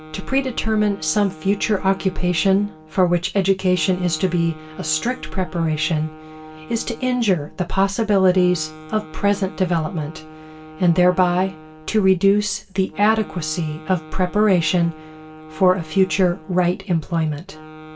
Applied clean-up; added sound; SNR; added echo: none; Wind instrument, woodwind instrument; 19 dB; reverberation time 0.2 s.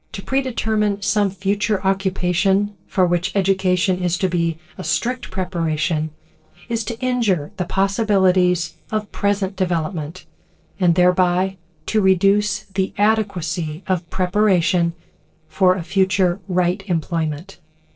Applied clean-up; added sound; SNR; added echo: neural separator model SepFormer DNS4.